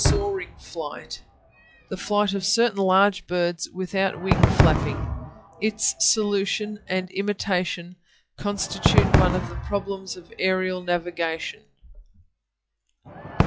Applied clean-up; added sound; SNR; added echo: classical method log-MMSE.